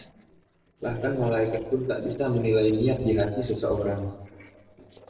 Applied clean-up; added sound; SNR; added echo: neural separator model SepFormer DNS4.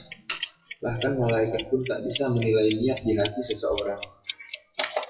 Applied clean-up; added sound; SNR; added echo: classical method WPE with log-MMSE.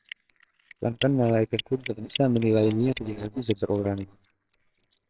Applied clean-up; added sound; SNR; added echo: neural separator model SepFormer WHAMR!.